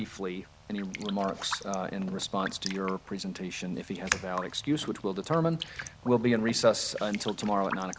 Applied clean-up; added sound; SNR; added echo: none; Raindrop; 11 dB; none.